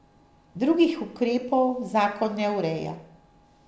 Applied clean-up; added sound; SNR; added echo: none; none; none; none.